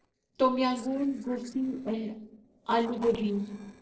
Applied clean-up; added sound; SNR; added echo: neural separator model SepFormer DNS4.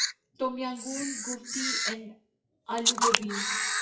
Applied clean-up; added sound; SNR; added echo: classical method WPE with log-MMSE.